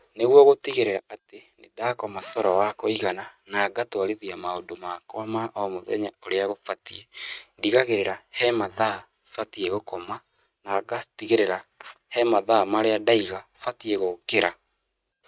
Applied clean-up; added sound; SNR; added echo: neural mask model RNNoise.